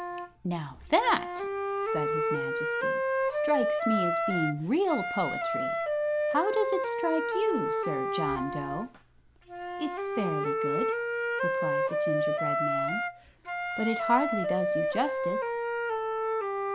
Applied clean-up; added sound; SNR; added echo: none; Wind instrument, woodwind instrument; -2 dB; none.